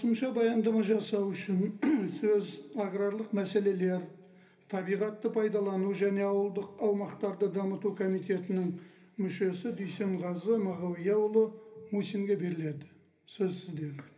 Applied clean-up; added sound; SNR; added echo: none; none; none; reverberation time 0.3 s.